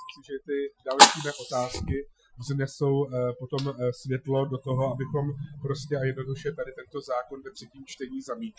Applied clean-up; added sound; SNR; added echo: classical method Wiener filter.